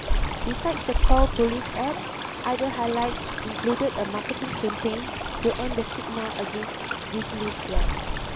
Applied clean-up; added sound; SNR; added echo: none; Stream; -2 dB; none.